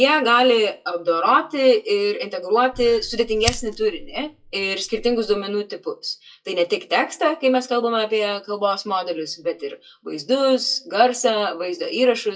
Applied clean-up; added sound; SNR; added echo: classical method WPE with log-MMSE.